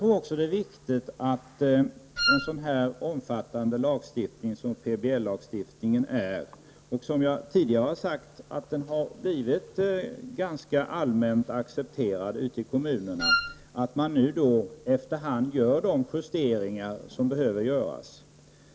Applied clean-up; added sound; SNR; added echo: none; Wind instrument, woodwind instrument; -1 dB; none.